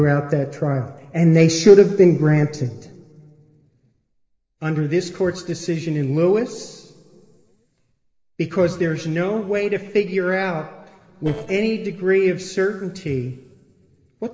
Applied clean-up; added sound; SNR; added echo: neural separator model SepFormer DNS4.